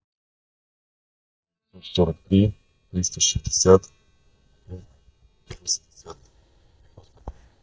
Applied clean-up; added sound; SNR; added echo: neural mask model DeepFilterNet 3.